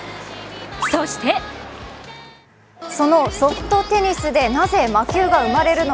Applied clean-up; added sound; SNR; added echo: none; none; none; none.